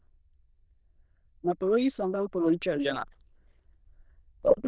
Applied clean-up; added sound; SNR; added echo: neural diffusion model UNIVERSE++.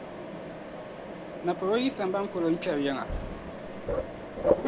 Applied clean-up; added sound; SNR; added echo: none; Mechanisms; 1 dB; none.